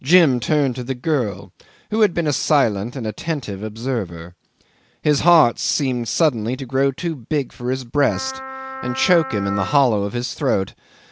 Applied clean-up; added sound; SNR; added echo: none; Wind instrument, woodwind instrument; 11 dB; none.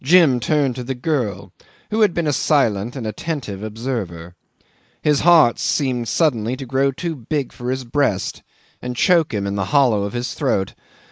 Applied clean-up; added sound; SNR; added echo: neural mask model Resemble Enhance denoiser.